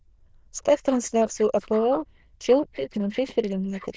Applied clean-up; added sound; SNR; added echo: neural diffusion model UNIVERSE++.